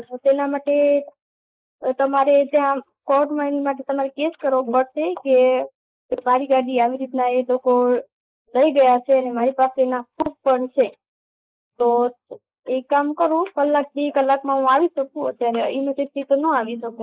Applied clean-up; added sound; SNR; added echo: neural mask model Resemble Enhance denoiser.